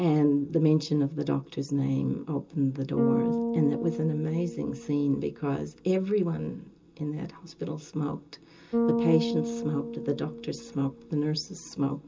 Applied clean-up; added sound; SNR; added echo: none; Bass guitar; 6 dB; reverberation time 0.2 s.